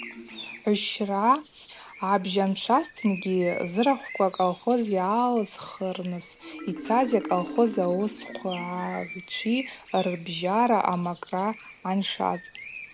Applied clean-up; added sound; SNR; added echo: none; Bird + Marimba, xylophone; 15 dB; none.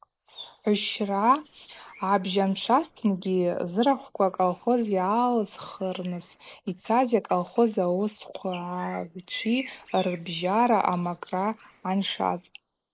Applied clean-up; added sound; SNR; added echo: neural mask model Resemble Enhance denoiser.